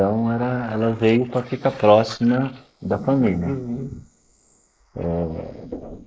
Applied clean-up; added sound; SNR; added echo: neural mask model Resemble Enhance denoiser.